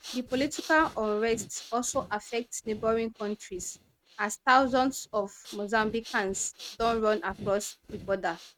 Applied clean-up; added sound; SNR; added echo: neural mask model RNNoise.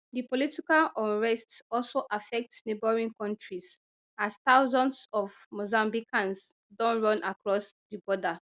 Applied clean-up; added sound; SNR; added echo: none; none; none; none.